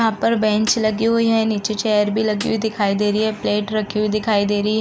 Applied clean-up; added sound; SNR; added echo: none; Snare drum; 17 dB; none.